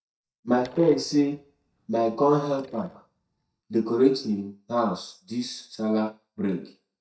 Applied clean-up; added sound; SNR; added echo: neural mask model DeepFilterNet 3.